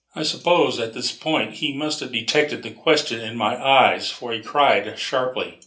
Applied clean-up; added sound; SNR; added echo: none; none; none; reverberation time 0.3 s.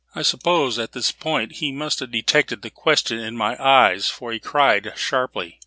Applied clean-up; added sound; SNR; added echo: none; none; none; none.